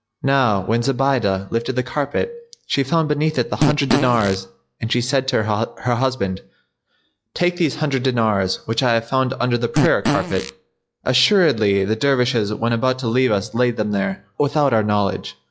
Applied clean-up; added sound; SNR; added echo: classical method log-MMSE.